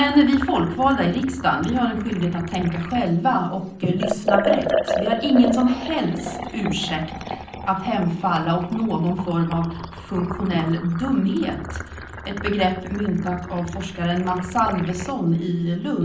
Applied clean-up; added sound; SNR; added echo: none; Liquid; 8 dB; reverberation time 0.6 s.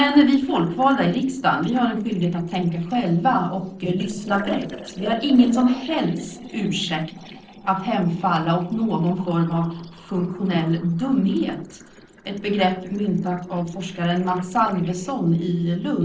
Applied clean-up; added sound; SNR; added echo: neural separator model SepFormer DNS4.